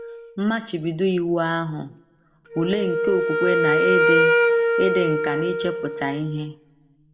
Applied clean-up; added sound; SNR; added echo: none; Wind instrument, woodwind instrument; -2 dB; reverberation time 0.4 s.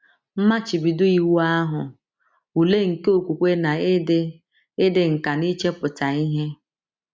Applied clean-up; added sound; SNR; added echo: none; none; none; none.